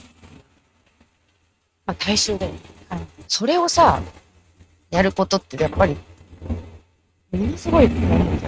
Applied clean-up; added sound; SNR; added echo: neural mask model RNNoise.